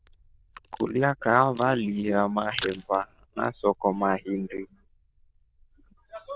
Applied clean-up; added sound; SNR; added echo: neural diffusion model UNIVERSE++.